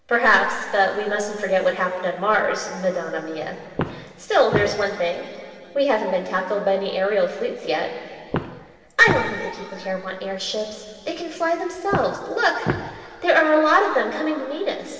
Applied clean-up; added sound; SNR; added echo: none; Walk, footsteps; 8 dB; reverberation time 2.7 s.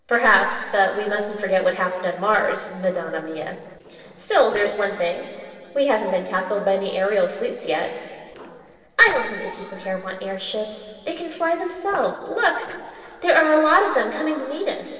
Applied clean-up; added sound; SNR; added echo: neural separator model SepFormer DNS4.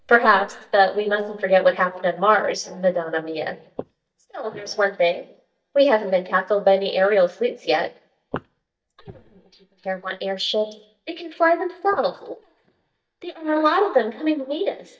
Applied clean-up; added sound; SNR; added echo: neural mask model DeepFilterNet 3.